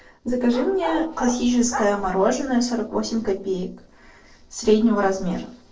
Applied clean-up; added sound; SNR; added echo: neural separator model SepFormer DNS4.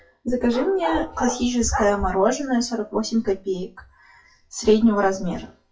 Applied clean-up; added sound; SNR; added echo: classical method WPE with log-MMSE.